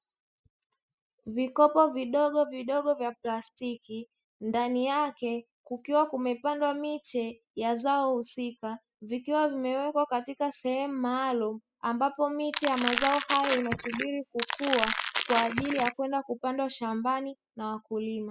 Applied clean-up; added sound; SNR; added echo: classical method spectral subtraction.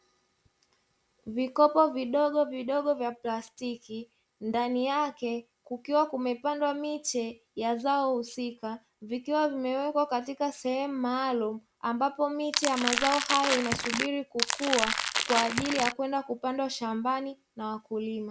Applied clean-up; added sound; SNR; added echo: none; Crackle; 0 dB; none.